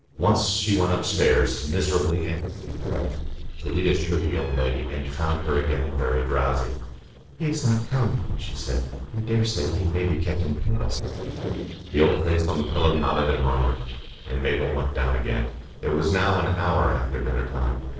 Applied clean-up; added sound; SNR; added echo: neural separator model SepFormer DNS4.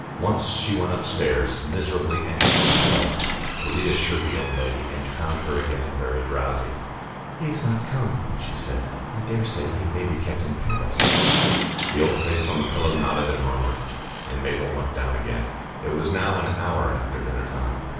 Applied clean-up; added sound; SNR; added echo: none; Slam; 2 dB; reverberation time 0.9 s.